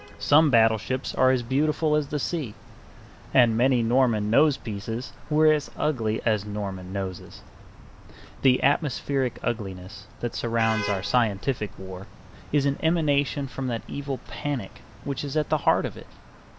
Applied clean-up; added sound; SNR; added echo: none; Traffic noise, roadway noise / Vehicle horn, car horn, honking; 18 dB; none.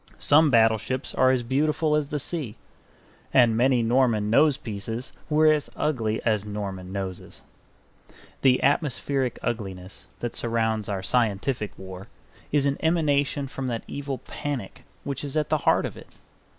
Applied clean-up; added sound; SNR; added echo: none; none; none; none.